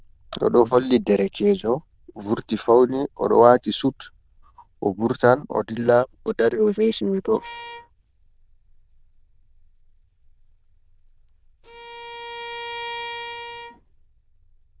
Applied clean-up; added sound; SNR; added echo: neural diffusion model UNIVERSE++.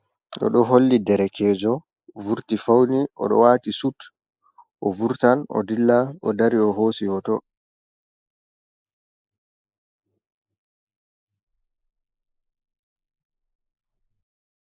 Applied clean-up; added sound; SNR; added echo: neural mask model Resemble Enhance denoiser.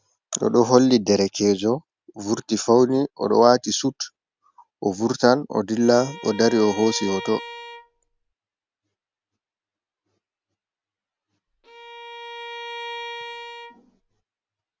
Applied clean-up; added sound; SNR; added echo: none; Bowed string instrument; 13 dB; none.